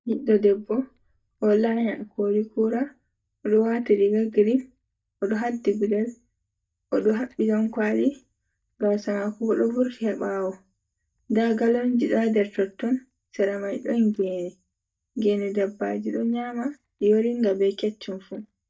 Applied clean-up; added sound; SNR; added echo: neural mask model DeepFilterNet 3.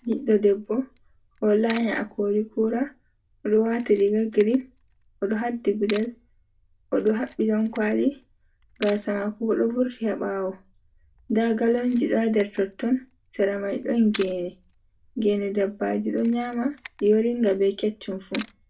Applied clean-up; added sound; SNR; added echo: none; Camera; 19 dB; reverberation time 0.2 s.